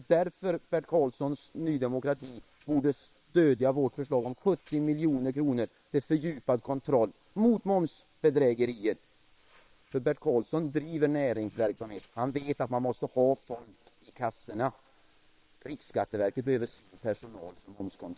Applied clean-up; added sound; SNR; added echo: neural separator model SepFormer WHAM!.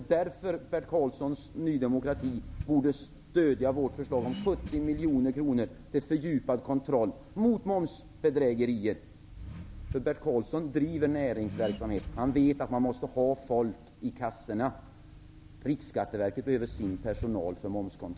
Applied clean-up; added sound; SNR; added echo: none; Accelerating, revving, vroom; 15 dB; none.